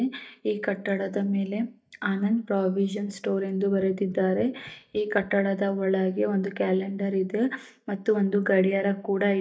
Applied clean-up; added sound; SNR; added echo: neural mask model DeepFilterNet 3.